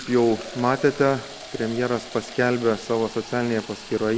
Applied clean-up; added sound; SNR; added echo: none; Fill (with liquid); 15 dB; none.